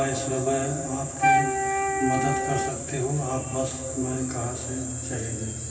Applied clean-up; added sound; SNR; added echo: none; Wind instrument, woodwind instrument; -2 dB; reverberation time 2.5 s.